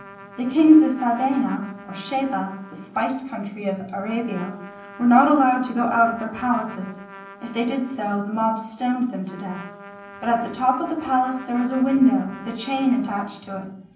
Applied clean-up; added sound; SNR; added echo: none; Trumpet; 20 dB; reverberation time 0.6 s.